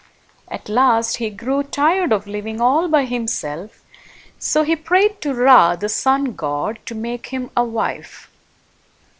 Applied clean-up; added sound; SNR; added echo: none; none; none; none.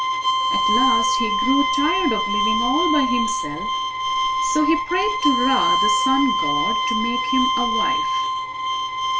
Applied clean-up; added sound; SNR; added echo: none; Bowed string instrument; -4 dB; reverberation time 0.2 s.